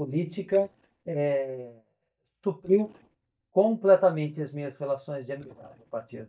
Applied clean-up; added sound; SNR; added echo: neural mask model DeepFilterNet 3.